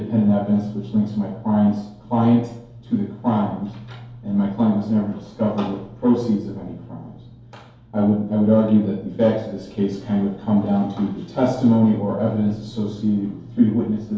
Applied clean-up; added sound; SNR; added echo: none; none; none; reverberation time 2.4 s.